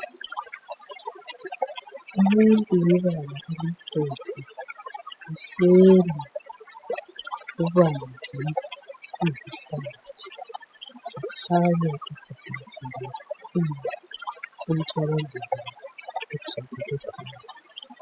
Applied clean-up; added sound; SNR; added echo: classical method spectral subtraction.